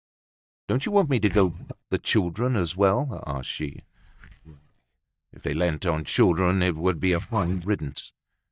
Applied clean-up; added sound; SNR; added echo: neural mask model DeepFilterNet 3.